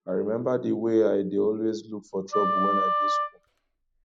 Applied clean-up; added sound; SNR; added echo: none; Wind instrument, woodwind instrument; 0 dB; none.